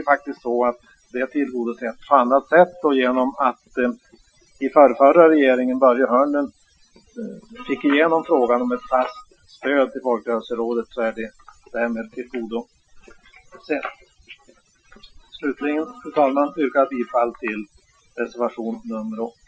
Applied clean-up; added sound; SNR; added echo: classical method Wiener filter.